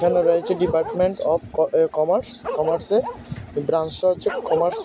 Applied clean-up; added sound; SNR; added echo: none; Bark; 10 dB; none.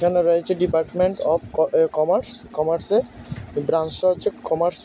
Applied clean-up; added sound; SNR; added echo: none; none; none; none.